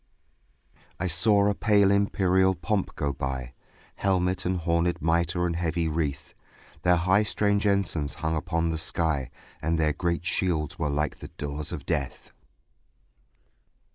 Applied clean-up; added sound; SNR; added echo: neural mask model Resemble Enhance denoiser.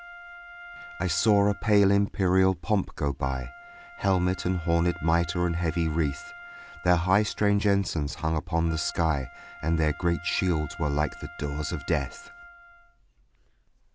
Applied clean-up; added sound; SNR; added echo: none; Wind instrument, woodwind instrument; 19 dB; none.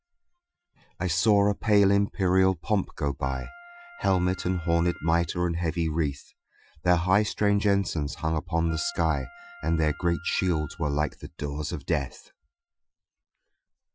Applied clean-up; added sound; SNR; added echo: classical method Wiener filter.